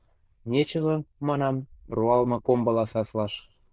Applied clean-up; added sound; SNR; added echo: neural diffusion model UNIVERSE++.